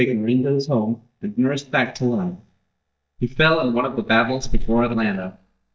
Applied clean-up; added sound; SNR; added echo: neural mask model DeepFilterNet 3.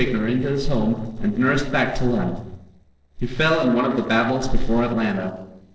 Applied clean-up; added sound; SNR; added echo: neural separator model SepFormer DNS4.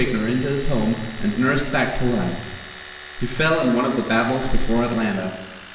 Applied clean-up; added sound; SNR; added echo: none; Domestic sounds, home sounds; 15 dB; reverberation time 1.1 s.